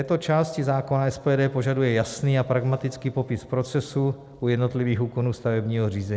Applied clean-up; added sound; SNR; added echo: none; none; none; none.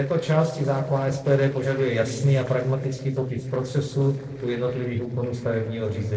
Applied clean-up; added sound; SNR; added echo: neural separator model SepFormer DNS4.